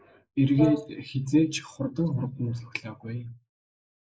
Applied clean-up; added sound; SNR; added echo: neural mask model Resemble Enhance denoiser.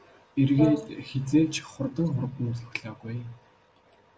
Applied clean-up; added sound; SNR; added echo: none; Brass instrument; 11 dB; none.